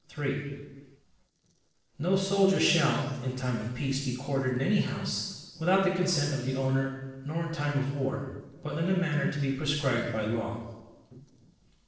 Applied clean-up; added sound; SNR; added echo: neural separator model SepFormer DNS4.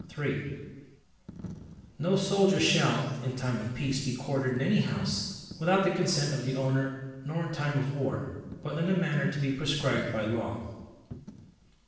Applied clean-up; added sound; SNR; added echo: none; Coin (dropping); 20 dB; reverberation time 1.1 s.